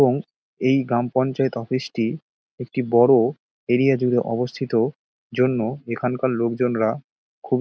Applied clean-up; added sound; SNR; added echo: none; none; none; none.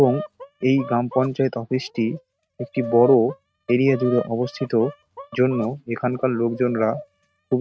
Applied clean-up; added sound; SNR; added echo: neural mask model RNNoise.